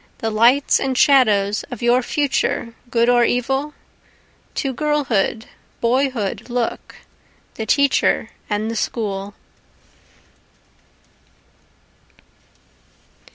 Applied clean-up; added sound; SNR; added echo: none; none; none; none.